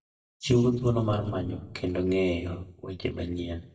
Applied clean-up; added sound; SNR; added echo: neural mask model DeepFilterNet 3.